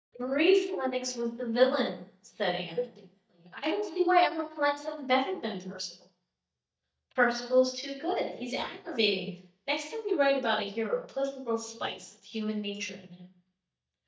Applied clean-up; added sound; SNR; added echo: neural mask model DeepFilterNet 3.